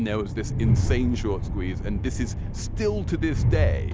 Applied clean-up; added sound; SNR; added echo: none; Train; -4 dB; none.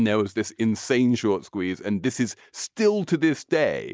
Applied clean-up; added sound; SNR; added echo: none; none; none; none.